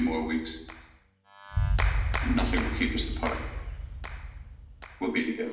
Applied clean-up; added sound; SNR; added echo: none; Clapping; -2 dB; reverberation time 0.9 s.